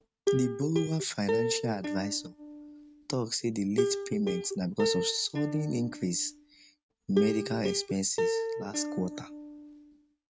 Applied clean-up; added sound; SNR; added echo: neural mask model RNNoise.